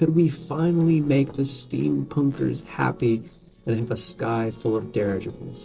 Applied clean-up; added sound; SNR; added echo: neural separator model SepFormer DNS4.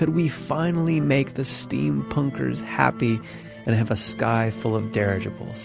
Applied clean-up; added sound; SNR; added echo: none; none; none; none.